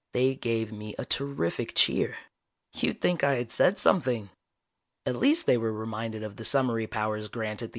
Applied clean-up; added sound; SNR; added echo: none; none; none; none.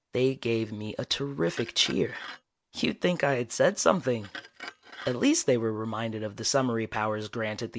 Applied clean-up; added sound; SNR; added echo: none; Glass; 19 dB; none.